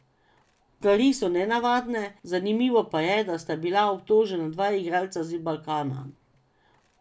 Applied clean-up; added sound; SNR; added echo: none; none; none; none.